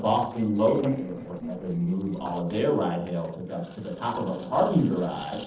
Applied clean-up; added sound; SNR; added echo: neural separator model SepFormer DNS4.